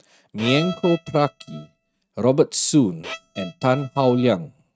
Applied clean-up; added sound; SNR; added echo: neural mask model RNNoise.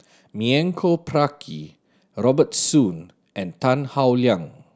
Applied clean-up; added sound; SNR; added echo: none; none; none; none.